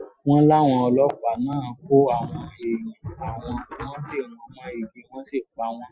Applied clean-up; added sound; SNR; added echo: classical method Wiener filter.